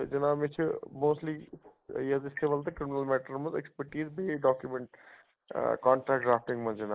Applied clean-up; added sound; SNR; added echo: neural mask model Resemble Enhance denoiser.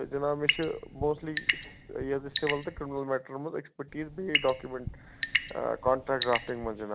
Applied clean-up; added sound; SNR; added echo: none; Drip / Sink (filling or washing) / Water tap, faucet / Water; 3 dB; none.